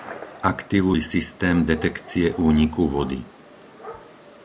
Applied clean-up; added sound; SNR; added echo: none; Gunshot, gunfire; 18 dB; none.